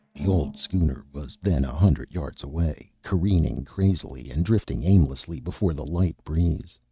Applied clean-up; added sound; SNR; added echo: neural mask model RNNoise.